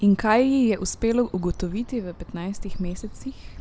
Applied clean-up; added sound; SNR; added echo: none; Bird; 13 dB; none.